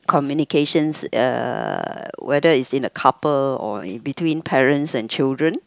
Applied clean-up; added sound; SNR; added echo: none; none; none; none.